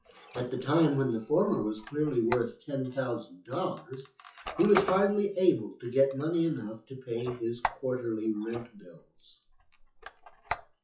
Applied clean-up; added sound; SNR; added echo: classical method WPE with log-MMSE.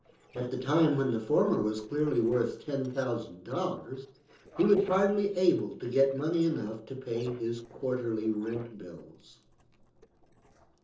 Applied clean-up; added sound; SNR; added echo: neural separator model SepFormer DNS4.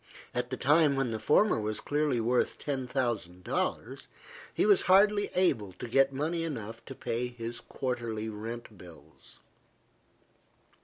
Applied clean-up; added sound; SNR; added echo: none; none; none; none.